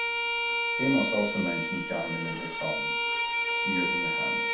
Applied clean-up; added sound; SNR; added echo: none; Bowed string instrument; -3 dB; reverberation time 0.7 s.